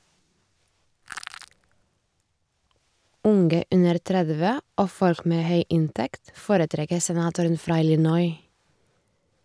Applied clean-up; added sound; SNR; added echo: none; Crushing; 16 dB; none.